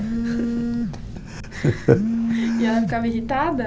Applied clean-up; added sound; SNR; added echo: none; Telephone; 0 dB; none.